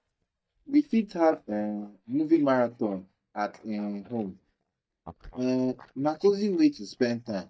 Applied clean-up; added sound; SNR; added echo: neural mask model DeepFilterNet 3.